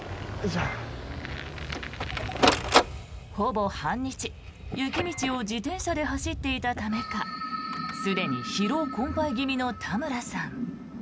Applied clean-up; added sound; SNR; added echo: none; Printer; 4 dB; none.